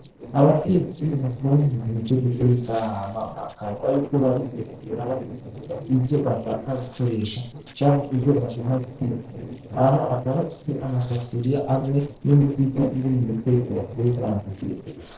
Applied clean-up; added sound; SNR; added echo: neural separator model SepFormer DNS4.